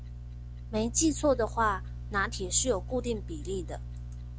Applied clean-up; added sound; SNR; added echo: none; none; none; none.